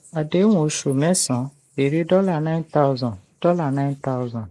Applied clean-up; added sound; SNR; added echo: neural mask model Resemble Enhance denoiser.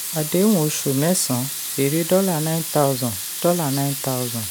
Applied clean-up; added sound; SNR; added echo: none; Sink (filling or washing) / Water tap, faucet; 7 dB; none.